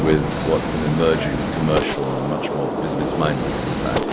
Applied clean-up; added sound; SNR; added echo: none; Gunshot, gunfire; 0 dB; none.